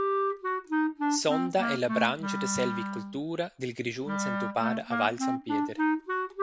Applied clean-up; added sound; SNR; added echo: none; Wind instrument, woodwind instrument; -2 dB; none.